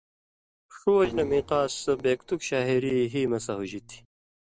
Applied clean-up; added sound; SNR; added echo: neural separator model SepFormer DNS4.